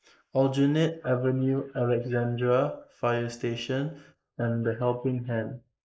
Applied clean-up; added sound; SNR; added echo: neural mask model Resemble Enhance denoiser.